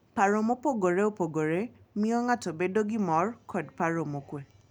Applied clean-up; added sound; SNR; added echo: none; none; none; none.